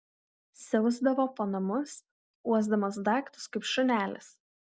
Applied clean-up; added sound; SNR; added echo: none; none; none; none.